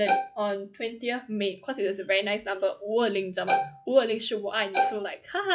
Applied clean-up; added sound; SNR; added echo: classical method log-MMSE.